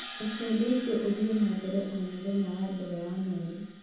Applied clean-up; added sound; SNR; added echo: none; Crash cymbal; 16 dB; reverberation time 0.9 s.